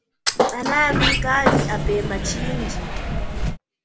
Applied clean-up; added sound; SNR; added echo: none; Thump, thud + Sliding door; -4 dB; none.